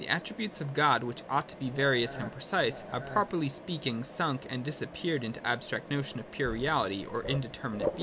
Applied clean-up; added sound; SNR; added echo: none; Mechanisms + Burping, eructation; 11 dB; none.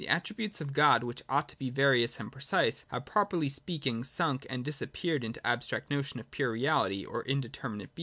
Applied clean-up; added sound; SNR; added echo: none; none; none; none.